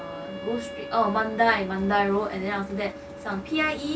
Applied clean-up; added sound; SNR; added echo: none; Wind instrument, woodwind instrument; 14 dB; none.